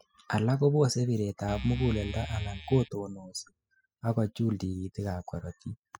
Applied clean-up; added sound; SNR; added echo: classical method spectral subtraction.